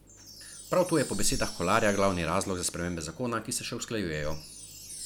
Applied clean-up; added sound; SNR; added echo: none; Wind chime; 15 dB; none.